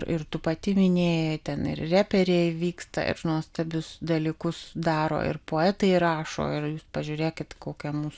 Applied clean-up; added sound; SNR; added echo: none; none; none; none.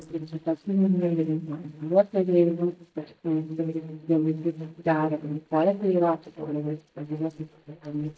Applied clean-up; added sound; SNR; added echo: neural mask model DeepFilterNet 3.